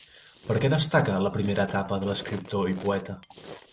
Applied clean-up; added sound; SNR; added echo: none; Chewing, mastication; 17 dB; none.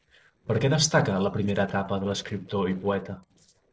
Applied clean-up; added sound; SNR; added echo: neural separator model SepFormer DNS4.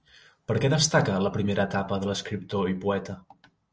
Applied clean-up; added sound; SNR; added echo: none; none; none; none.